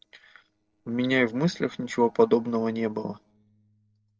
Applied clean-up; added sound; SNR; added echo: neural separator model SepFormer DNS4.